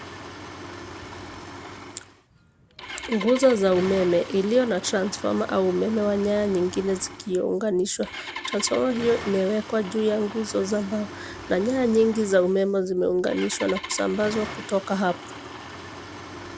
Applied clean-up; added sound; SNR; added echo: none; Engine starting; 13 dB; none.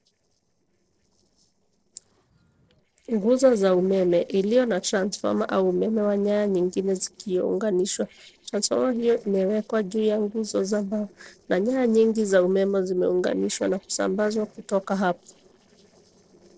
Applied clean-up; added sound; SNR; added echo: neural separator model SepFormer DNS4.